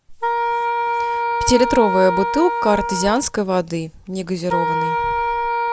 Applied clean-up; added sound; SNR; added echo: none; Wind instrument, woodwind instrument; 1 dB; none.